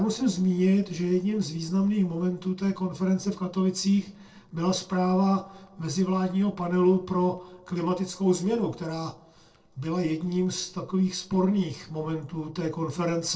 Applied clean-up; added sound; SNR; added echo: neural separator model SepFormer DNS4.